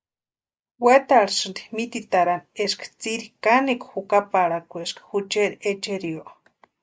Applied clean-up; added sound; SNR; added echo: none; none; none; none.